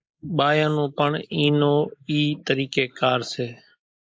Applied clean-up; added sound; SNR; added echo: neural mask model Resemble Enhance denoiser.